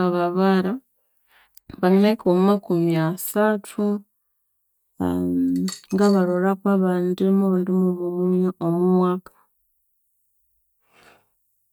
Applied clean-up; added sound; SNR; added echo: neural mask model DeepFilterNet 3.